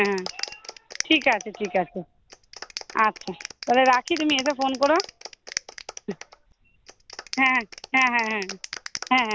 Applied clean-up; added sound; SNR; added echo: none; Clapping; 13 dB; none.